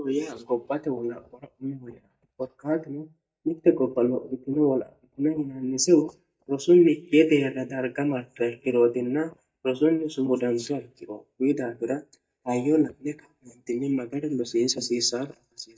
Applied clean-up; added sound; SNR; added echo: neural mask model DeepFilterNet 3.